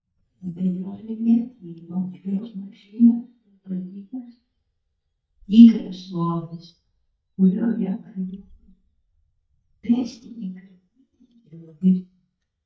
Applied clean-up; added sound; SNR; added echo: neural mask model DeepFilterNet 3.